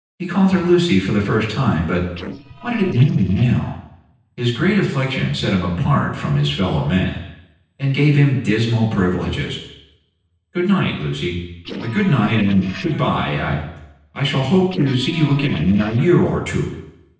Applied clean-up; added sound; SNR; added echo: neural separator model SepFormer DNS4.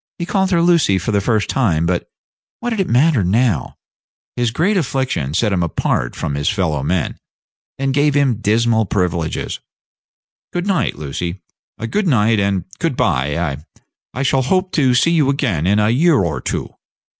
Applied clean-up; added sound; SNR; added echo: none; none; none; none.